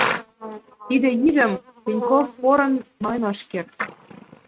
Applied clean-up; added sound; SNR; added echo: neural mask model RNNoise.